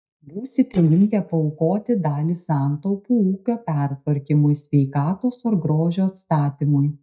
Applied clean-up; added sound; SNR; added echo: neural mask model DeepFilterNet 3.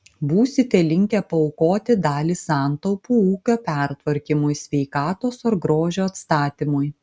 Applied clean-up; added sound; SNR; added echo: none; none; none; none.